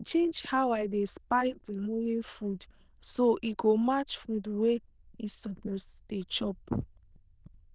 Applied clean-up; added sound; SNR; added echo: neural diffusion model UNIVERSE++.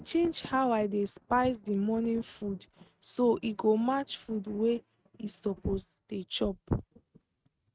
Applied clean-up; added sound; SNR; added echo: neural mask model RNNoise.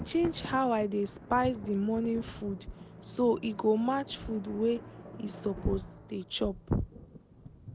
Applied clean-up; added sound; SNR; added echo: none; Thunder + Drum; 14 dB; none.